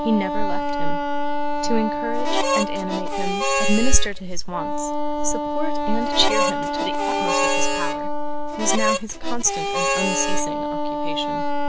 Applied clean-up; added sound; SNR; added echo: none; Wind instrument, woodwind instrument + Harmonica; 3 dB; none.